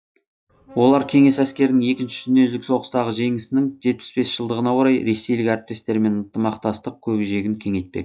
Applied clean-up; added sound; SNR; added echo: classical method log-MMSE.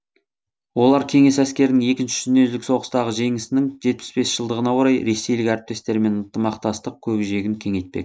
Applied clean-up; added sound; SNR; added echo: none; none; none; none.